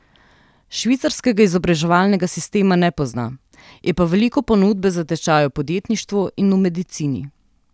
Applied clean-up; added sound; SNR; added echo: none; none; none; none.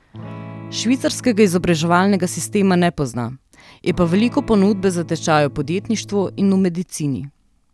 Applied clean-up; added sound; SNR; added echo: none; Electric guitar / Strum; 17 dB; none.